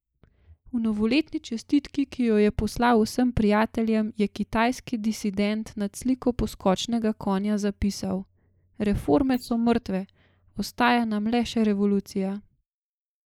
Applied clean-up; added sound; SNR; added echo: neural mask model Resemble Enhance denoiser.